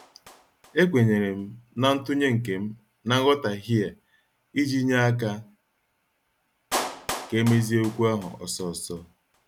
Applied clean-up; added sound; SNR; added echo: none; Clapping; 15 dB; none.